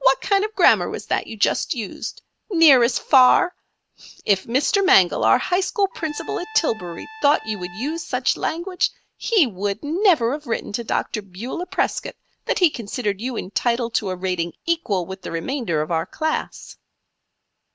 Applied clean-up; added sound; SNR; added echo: none; Trumpet; 18 dB; none.